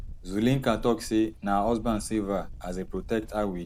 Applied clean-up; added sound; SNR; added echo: none; Livestock, farm animals, working animals; 12 dB; none.